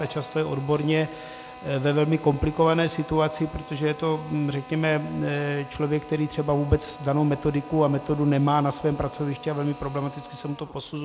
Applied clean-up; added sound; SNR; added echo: none; Drill; 18 dB; none.